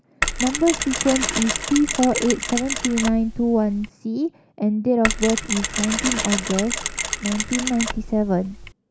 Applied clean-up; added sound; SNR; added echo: none; Mechanisms; 4 dB; none.